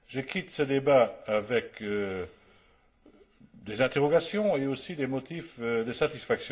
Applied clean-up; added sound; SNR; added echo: none; none; none; reverberation time 0.4 s.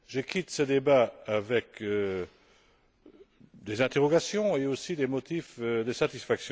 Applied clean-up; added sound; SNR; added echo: none; none; none; none.